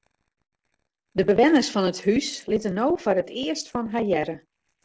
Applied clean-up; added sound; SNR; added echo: neural separator model SepFormer DNS4.